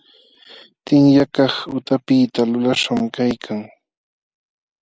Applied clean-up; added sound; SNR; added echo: none; none; none; none.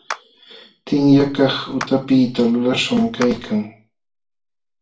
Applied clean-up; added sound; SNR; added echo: none; Clapping; 18 dB; reverberation time 0.3 s.